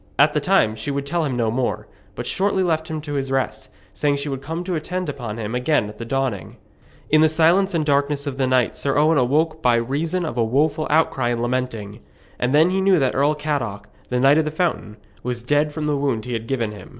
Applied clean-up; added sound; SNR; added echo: none; none; none; none.